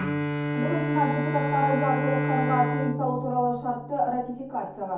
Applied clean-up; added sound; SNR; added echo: none; Bowed string instrument; 1 dB; reverberation time 0.6 s.